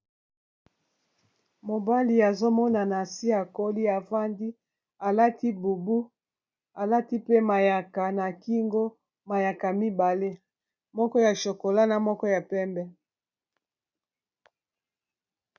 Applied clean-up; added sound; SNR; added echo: none; none; none; none.